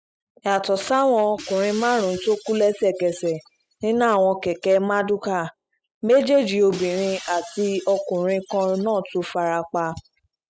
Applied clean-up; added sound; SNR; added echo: classical method spectral subtraction.